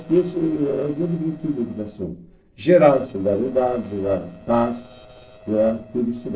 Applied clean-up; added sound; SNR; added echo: neural separator model SepFormer DNS4.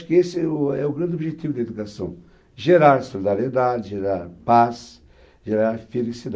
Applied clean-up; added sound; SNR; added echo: none; none; none; none.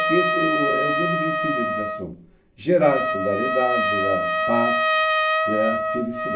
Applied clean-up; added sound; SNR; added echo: none; Trumpet; -3 dB; reverberation time 0.4 s.